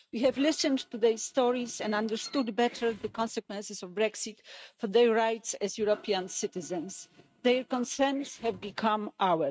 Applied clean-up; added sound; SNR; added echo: neural mask model RNNoise.